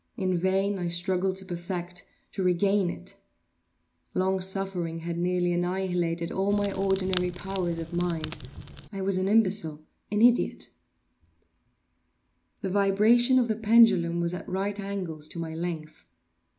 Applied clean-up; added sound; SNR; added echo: none; Crackle; 9 dB; none.